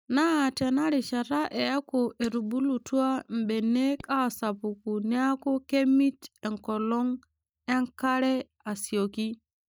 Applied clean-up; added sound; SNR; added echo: neural mask model DeepFilterNet 3.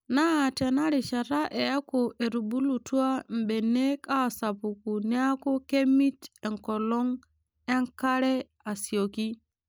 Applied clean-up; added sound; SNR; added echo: none; none; none; none.